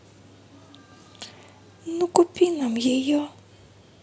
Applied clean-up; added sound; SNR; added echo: none; none; none; none.